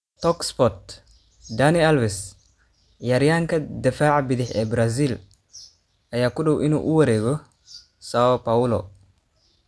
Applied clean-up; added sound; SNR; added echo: none; none; none; none.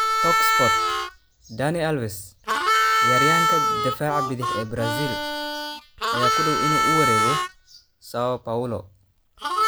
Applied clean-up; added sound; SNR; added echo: none; Harmonica; -5 dB; none.